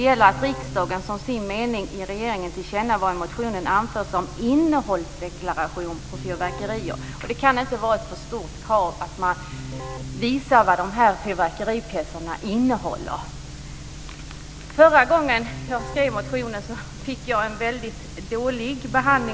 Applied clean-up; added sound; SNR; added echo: none; Keyboard (musical); 16 dB; none.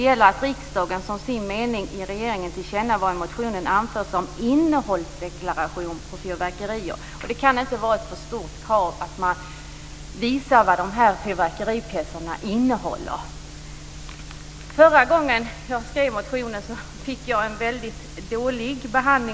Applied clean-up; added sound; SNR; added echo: none; none; none; none.